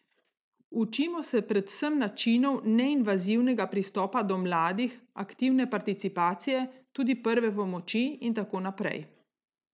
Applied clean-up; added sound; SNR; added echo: none; none; none; none.